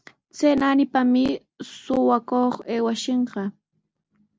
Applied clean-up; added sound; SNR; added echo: none; none; none; none.